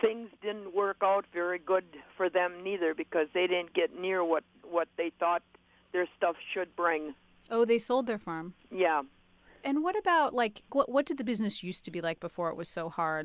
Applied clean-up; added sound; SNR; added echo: none; none; none; none.